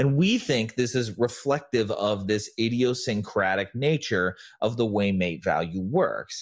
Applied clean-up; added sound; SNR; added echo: none; none; none; none.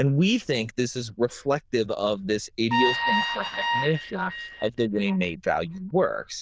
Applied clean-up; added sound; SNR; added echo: neural diffusion model UNIVERSE++.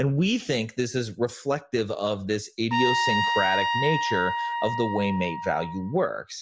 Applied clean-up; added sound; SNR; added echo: none; Trumpet; 1 dB; none.